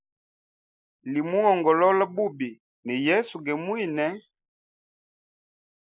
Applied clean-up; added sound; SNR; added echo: neural mask model Resemble Enhance denoiser.